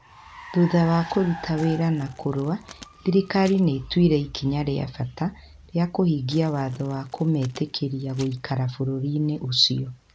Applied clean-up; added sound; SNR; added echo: none; Crumpling, crinkling + Car; 19 dB; none.